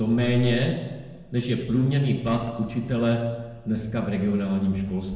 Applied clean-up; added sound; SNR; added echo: none; none; none; reverberation time 1.0 s.